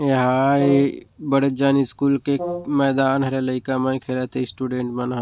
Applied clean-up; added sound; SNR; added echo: none; Brass instrument; 14 dB; none.